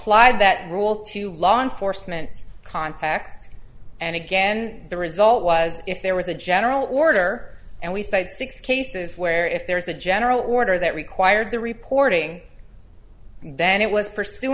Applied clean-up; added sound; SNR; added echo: none; none; none; none.